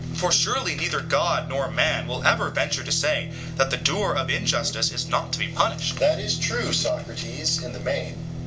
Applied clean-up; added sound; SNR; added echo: none; Guitar; 7 dB; none.